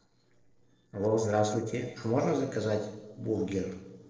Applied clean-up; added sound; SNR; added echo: neural separator model SepFormer DNS4.